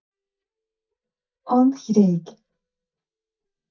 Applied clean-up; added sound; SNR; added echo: neural mask model DeepFilterNet 3.